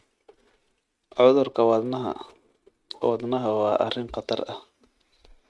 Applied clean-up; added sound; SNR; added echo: neural mask model RNNoise.